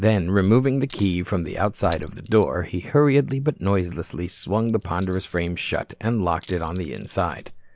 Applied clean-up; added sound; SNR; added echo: neural mask model Resemble Enhance denoiser.